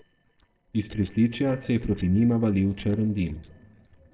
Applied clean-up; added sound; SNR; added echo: neural separator model SepFormer DNS4.